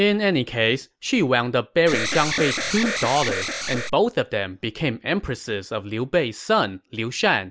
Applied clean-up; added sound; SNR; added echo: none; Alarm; 3 dB; none.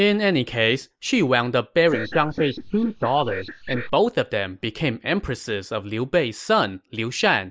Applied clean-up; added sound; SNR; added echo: neural mask model Resemble Enhance denoiser.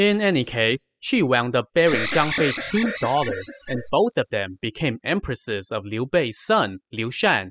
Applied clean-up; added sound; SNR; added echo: classical method spectral subtraction.